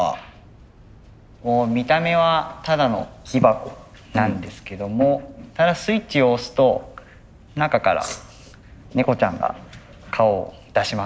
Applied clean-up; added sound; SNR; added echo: none; none; none; none.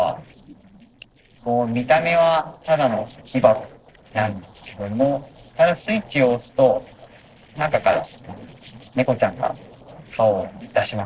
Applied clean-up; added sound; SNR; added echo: neural separator model SepFormer DNS4.